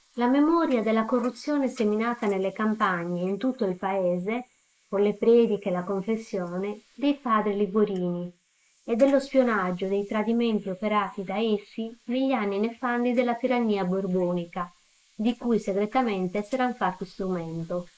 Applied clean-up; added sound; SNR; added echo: neural mask model Resemble Enhance denoiser.